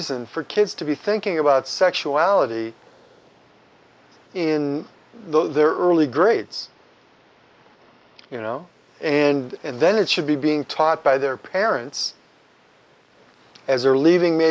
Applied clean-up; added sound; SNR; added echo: neural mask model Resemble Enhance denoiser.